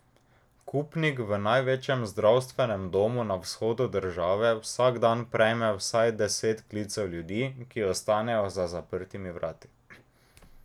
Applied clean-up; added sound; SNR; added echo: none; none; none; none.